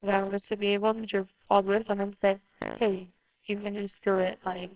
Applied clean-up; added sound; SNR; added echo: neural separator model SepFormer WHAMR!.